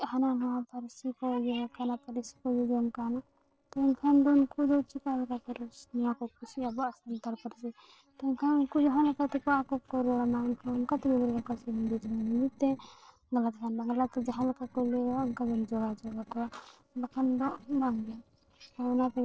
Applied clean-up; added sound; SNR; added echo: neural separator model SepFormer DNS4.